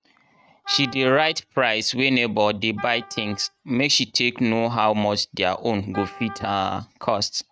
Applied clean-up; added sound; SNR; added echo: neural mask model RNNoise.